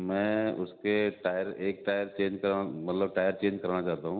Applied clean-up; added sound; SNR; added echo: none; none; none; none.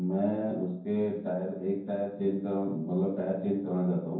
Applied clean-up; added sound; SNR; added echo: none; none; none; reverberation time 0.9 s.